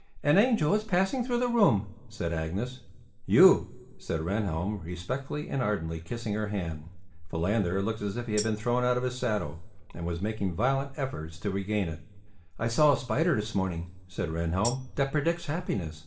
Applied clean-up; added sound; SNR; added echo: none; Tambourine; 14 dB; reverberation time 0.8 s.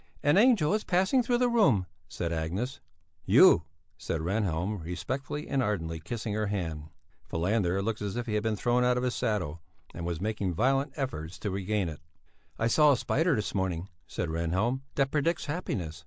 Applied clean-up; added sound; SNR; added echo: none; none; none; none.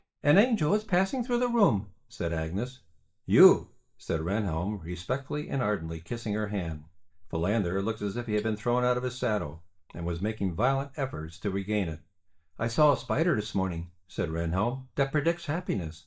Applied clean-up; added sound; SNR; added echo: neural mask model DeepFilterNet 3.